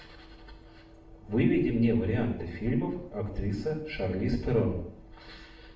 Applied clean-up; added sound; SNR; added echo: none; none; none; reverberation time 0.6 s.